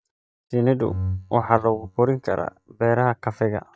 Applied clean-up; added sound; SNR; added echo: neural mask model DeepFilterNet 3.